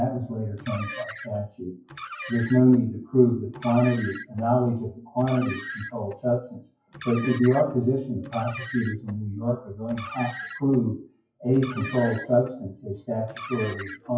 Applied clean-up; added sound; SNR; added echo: classical method WPE with log-MMSE.